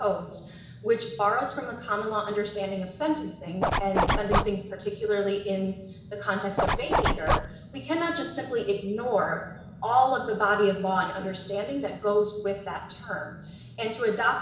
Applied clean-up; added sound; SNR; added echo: none; Zipper (clothing); -3 dB; reverberation time 0.9 s.